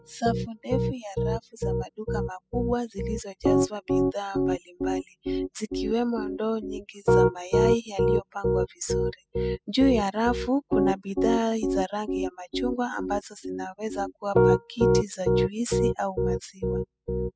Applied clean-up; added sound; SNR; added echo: classical method spectral subtraction.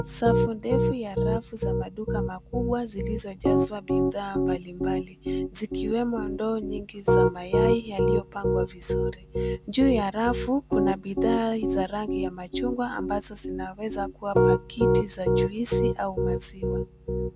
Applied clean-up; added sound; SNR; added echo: none; Piano; -4 dB; none.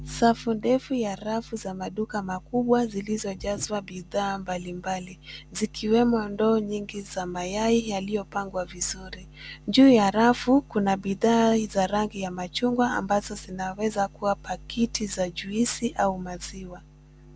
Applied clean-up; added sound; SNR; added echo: none; none; none; none.